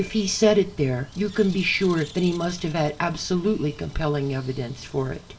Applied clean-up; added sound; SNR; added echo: none; Bird; 20 dB; reverberation time 0.2 s.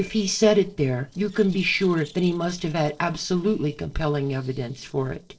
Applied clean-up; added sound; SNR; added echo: neural separator model SepFormer DNS4.